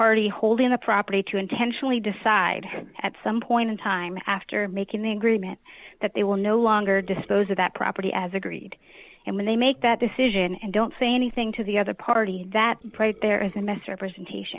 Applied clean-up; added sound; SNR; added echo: neural separator model SepFormer DNS4.